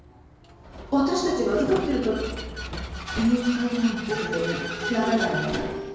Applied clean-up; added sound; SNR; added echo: none; Vehicle; 9 dB; reverberation time 1.2 s.